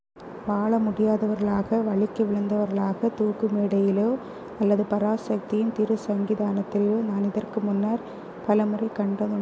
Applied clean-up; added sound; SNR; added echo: none; none; none; none.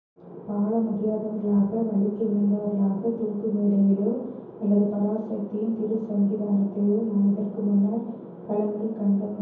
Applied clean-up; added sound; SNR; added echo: none; none; none; reverberation time 0.9 s.